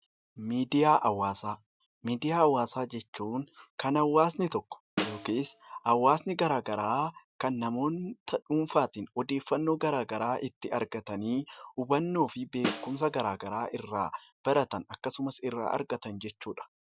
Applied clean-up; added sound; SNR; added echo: none; Snare drum; 10 dB; none.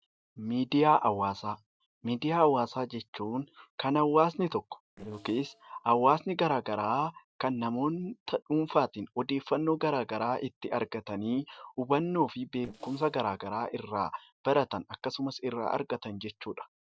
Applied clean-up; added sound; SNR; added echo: neural separator model SepFormer DNS4.